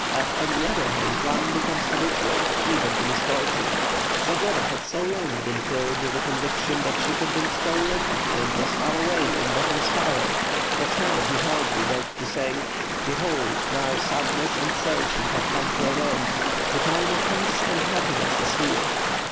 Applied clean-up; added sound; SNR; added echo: none; Stream / Ocean; -5 dB; none.